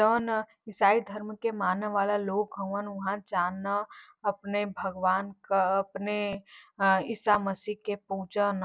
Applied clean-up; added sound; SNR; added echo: none; none; none; none.